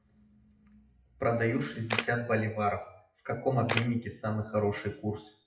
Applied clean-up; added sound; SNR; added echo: classical method WPE with log-MMSE.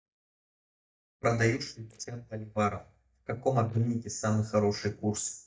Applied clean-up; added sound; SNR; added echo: neural mask model DeepFilterNet 3.